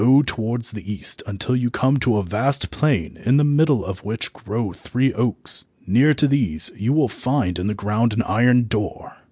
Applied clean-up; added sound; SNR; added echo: none; none; none; none.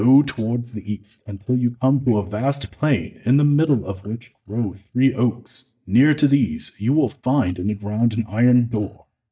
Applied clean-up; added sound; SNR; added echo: neural mask model DeepFilterNet 3.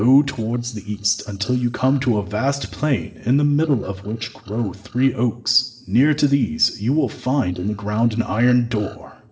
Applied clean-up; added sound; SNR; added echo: neural separator model SepFormer DNS4.